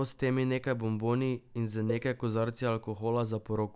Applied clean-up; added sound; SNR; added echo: none; Cowbell; 14 dB; none.